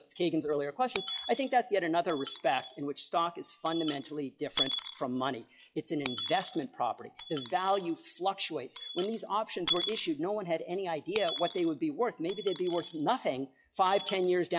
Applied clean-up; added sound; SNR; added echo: classical method log-MMSE.